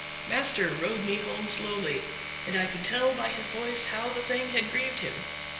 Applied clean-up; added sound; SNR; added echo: none; Domestic sounds, home sounds; 6 dB; reverberation time 1.4 s.